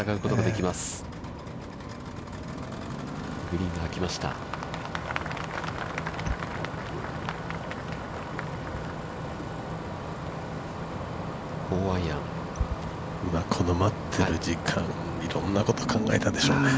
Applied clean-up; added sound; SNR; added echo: none; Engine starting; 8 dB; none.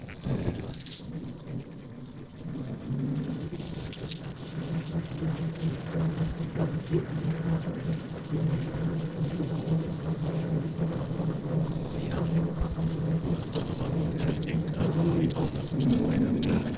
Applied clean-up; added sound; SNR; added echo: neural separator model SepFormer DNS4.